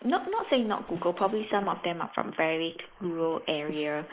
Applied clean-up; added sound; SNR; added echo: neural mask model Resemble Enhance denoiser.